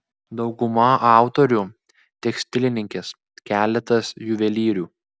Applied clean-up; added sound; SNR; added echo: none; none; none; none.